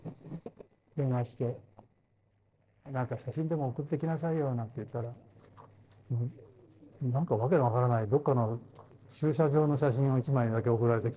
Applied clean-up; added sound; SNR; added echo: neural separator model SepFormer DNS4.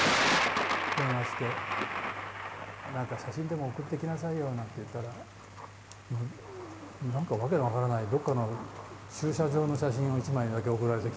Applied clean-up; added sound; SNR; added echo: none; Thunder; 3 dB; reverberation time 1.3 s.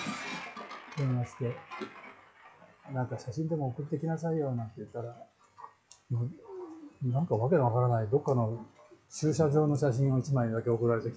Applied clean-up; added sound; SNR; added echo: classical method WPE with log-MMSE.